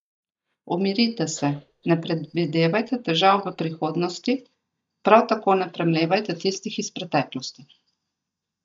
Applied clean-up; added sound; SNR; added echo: neural mask model DeepFilterNet 3.